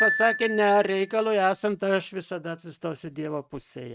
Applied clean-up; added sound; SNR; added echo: neural mask model RNNoise.